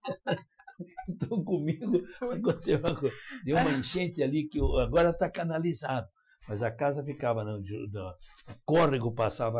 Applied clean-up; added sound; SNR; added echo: classical method Wiener filter.